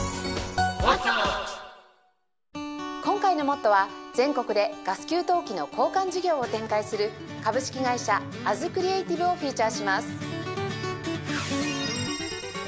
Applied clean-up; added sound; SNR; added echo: none; none; none; none.